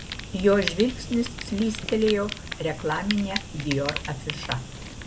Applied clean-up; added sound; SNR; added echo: none; Fire; 8 dB; none.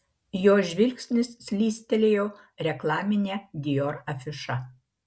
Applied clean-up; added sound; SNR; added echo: none; none; none; none.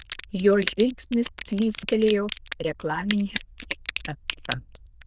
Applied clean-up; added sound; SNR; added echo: neural diffusion model UNIVERSE++.